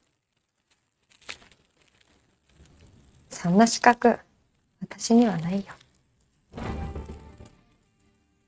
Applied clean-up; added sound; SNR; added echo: neural mask model RNNoise.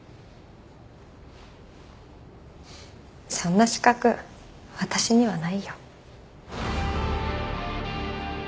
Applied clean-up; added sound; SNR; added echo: none; none; none; none.